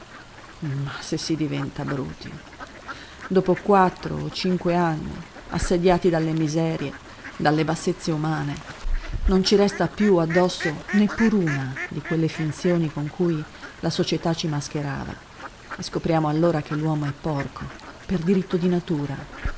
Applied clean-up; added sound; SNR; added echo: none; Fowl; 11 dB; none.